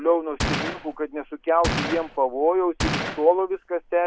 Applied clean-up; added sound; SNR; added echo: none; Gunshot, gunfire; 6 dB; none.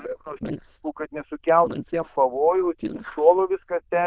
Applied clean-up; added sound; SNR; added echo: neural diffusion model UNIVERSE++.